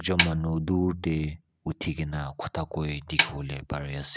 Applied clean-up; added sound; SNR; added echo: none; Snare drum; 0 dB; none.